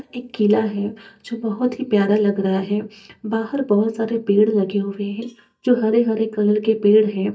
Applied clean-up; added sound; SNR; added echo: neural mask model DeepFilterNet 3.